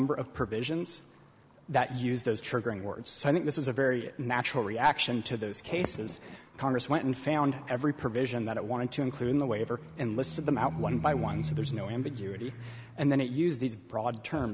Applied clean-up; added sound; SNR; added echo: none; Livestock, farm animals, working animals; 12 dB; none.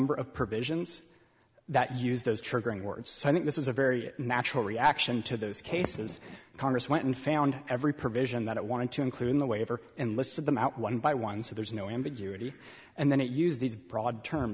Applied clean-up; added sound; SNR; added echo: none; none; none; none.